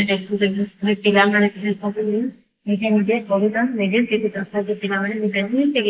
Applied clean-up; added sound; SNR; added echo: neural mask model Resemble Enhance denoiser.